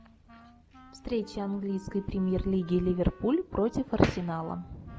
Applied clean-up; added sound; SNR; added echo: none; Slam + Wind instrument, woodwind instrument; 19 dB; none.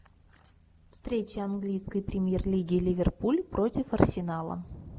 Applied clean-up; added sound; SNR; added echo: none; none; none; none.